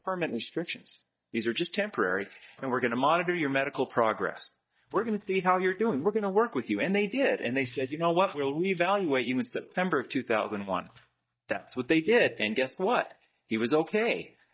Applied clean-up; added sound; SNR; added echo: neural mask model DeepFilterNet 3.